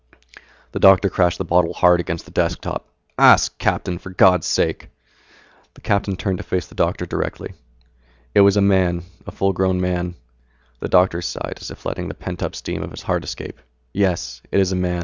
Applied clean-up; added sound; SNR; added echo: none; none; none; none.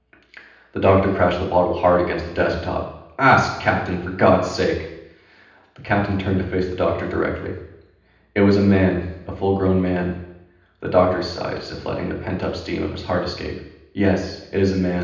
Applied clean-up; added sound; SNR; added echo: none; none; none; reverberation time 0.9 s.